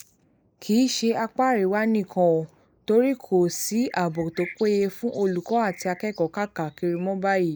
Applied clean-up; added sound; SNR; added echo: neural mask model Resemble Enhance denoiser.